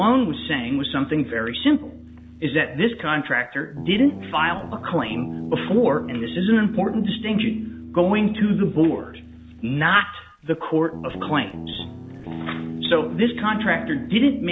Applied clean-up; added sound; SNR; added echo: none; Guitar; 12 dB; none.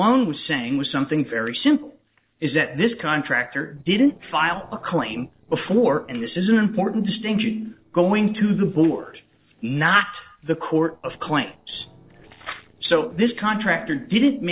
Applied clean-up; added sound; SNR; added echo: neural separator model SepFormer DNS4.